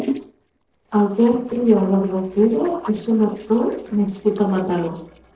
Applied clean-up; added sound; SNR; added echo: neural separator model SepFormer DNS4.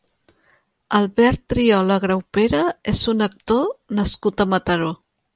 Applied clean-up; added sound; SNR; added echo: none; none; none; none.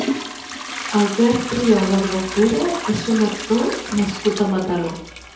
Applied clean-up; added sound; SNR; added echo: none; Trickle, dribble / Toilet flush / Hiss; 9 dB; reverberation time 2.1 s.